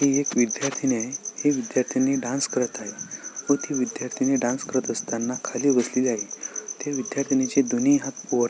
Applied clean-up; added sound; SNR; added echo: none; none; none; none.